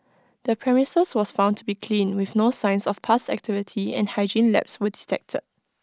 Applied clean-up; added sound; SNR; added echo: none; none; none; none.